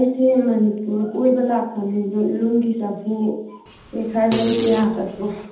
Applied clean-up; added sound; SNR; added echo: none; Fart; 7 dB; reverberation time 0.8 s.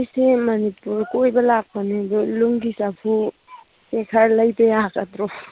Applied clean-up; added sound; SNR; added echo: none; none; none; none.